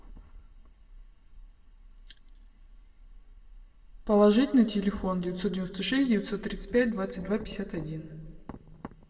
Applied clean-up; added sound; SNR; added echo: none; none; none; reverberation time 1.4 s.